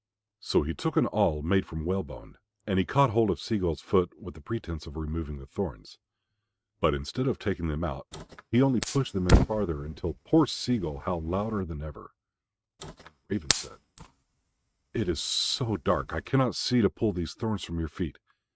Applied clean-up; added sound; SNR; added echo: neural mask model RNNoise.